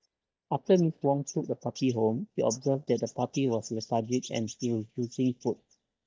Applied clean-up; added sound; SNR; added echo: neural mask model DeepFilterNet 3.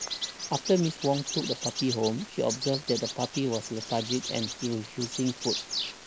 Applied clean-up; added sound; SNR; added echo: none; Bird vocalization, bird call, bird song; 6 dB; none.